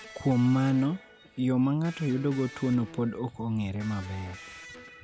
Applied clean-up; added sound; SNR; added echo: none; Electric guitar; 19 dB; none.